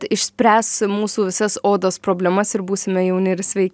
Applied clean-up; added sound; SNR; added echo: none; none; none; none.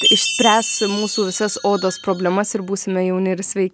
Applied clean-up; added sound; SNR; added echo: none; Chime; 5 dB; none.